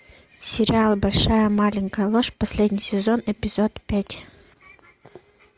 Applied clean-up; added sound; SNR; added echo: none; none; none; none.